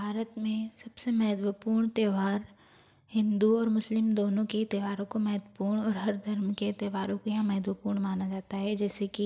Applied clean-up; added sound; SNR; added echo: none; none; none; none.